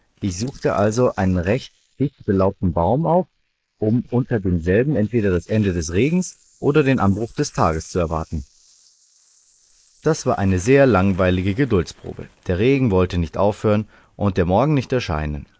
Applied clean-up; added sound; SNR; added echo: neural mask model Resemble Enhance denoiser.